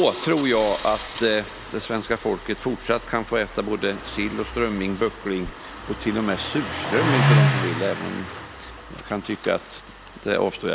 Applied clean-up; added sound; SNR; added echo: none; Engine starting; 3 dB; none.